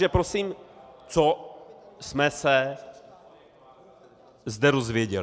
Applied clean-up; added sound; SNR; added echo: none; none; none; none.